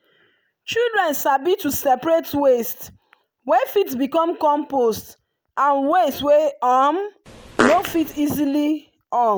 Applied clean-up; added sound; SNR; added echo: none; Fart; 4 dB; none.